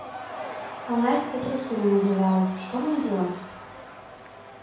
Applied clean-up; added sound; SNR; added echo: none; Crowd / Cheering; 12 dB; reverberation time 0.7 s.